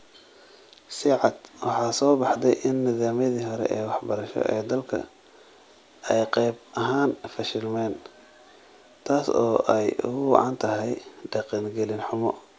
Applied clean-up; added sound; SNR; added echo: none; none; none; none.